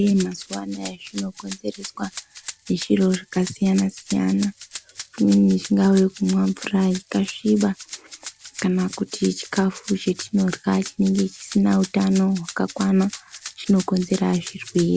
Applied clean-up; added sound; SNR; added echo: none; Rattle (instrument); 17 dB; none.